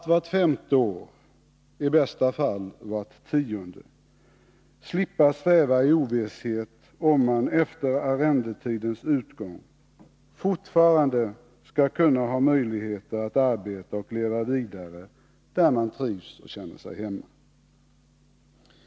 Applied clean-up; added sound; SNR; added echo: none; none; none; none.